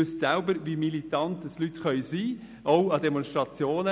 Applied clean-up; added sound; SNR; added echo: none; none; none; none.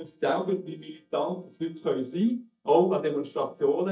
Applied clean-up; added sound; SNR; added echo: neural mask model DeepFilterNet 3.